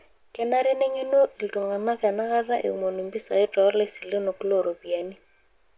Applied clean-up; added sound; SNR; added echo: none; none; none; none.